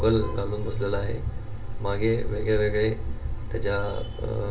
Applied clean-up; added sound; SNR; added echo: none; none; none; reverberation time 0.2 s.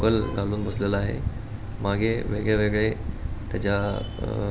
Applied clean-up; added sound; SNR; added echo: none; none; none; none.